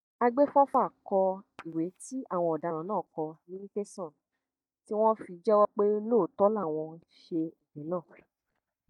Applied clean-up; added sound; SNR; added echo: neural mask model DeepFilterNet 3.